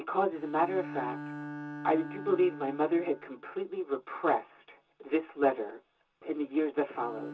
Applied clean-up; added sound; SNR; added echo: none; Bowed string instrument; 13 dB; reverberation time 0.2 s.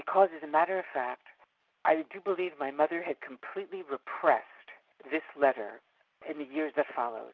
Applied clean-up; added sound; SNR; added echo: none; none; none; none.